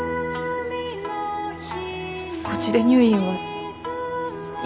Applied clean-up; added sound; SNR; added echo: none; none; none; none.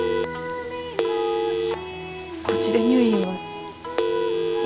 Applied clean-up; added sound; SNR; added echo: none; Telephone; -1 dB; none.